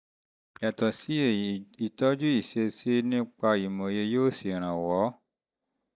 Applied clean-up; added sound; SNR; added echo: neural mask model DeepFilterNet 3.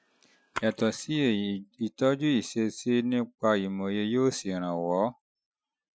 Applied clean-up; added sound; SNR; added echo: classical method Wiener filter.